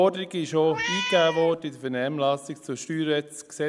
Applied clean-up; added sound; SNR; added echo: none; Meow; 5 dB; none.